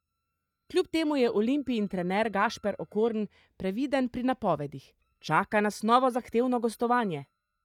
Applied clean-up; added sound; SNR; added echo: neural mask model DeepFilterNet 3.